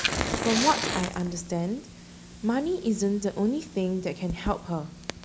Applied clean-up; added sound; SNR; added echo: none; Fire; 5 dB; none.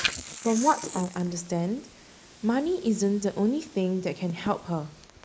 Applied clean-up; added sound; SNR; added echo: neural mask model Resemble Enhance denoiser.